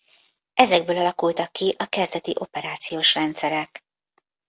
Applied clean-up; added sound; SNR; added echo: none; none; none; none.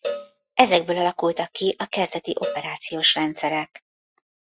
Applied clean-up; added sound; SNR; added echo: classical method Wiener filter.